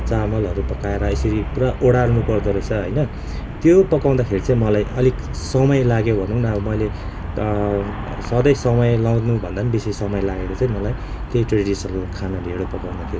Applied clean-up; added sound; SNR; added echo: none; Traffic noise, roadway noise; 8 dB; none.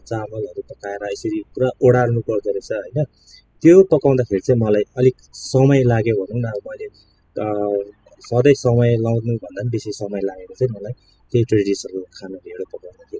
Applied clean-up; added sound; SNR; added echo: classical method spectral subtraction.